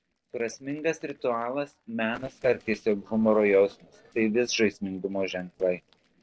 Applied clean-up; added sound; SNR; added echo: neural separator model SepFormer DNS4.